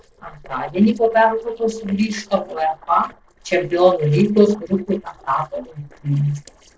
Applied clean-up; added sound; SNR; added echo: neural separator model SepFormer DNS4.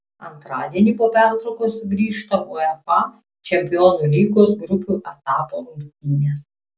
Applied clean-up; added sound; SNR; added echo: none; none; none; none.